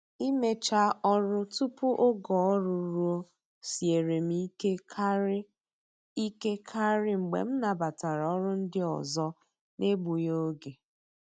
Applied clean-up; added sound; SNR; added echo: none; none; none; none.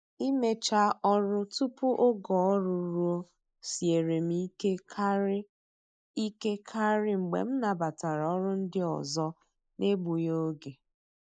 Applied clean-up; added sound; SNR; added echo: neural mask model Resemble Enhance denoiser.